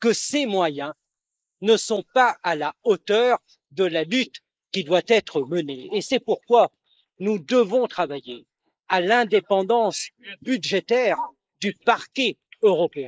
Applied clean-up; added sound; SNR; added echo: neural mask model Resemble Enhance denoiser.